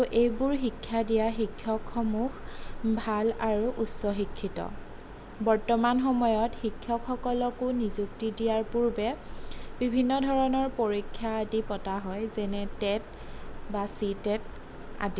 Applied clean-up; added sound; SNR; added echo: none; none; none; none.